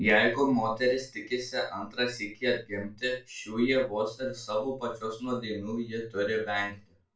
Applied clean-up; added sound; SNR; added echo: none; none; none; reverberation time 0.2 s.